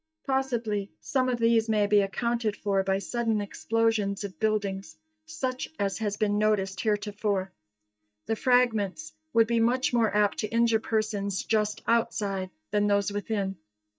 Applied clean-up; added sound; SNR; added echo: neural mask model DeepFilterNet 3.